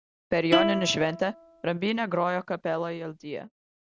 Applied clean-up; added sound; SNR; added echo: none; Plucked string instrument; 3 dB; none.